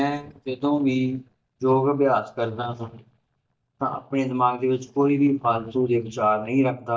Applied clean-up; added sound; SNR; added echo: neural mask model DeepFilterNet 3.